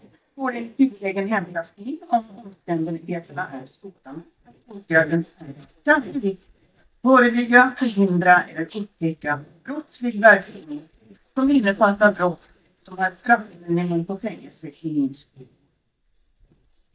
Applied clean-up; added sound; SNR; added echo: neural mask model DeepFilterNet 3.